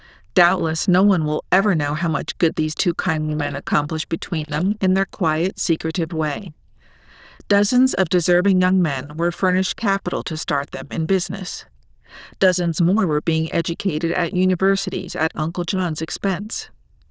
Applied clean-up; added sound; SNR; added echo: neural diffusion model UNIVERSE++.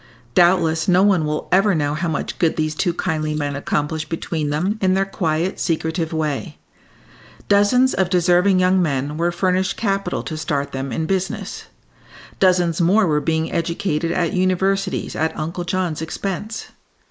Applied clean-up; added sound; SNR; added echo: neural mask model Resemble Enhance denoiser.